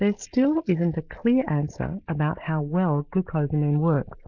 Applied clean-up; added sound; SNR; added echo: neural mask model Resemble Enhance denoiser.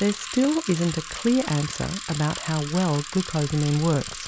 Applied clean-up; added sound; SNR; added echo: none; Bicycle; 11 dB; none.